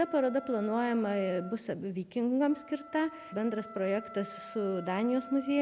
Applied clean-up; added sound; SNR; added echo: none; Wind instrument, woodwind instrument; 17 dB; none.